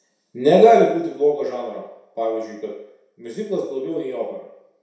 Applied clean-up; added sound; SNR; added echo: none; none; none; reverberation time 0.7 s.